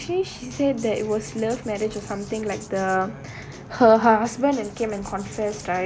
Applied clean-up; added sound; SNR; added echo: none; Acoustic guitar + Rattle (instrument); 19 dB; none.